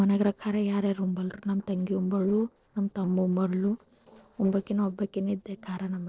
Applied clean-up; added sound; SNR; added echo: neural separator model SepFormer DNS4.